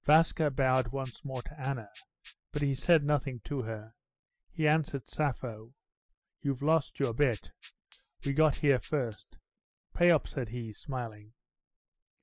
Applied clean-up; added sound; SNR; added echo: classical method spectral subtraction.